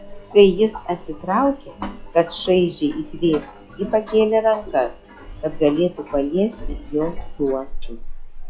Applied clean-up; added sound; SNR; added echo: classical method log-MMSE.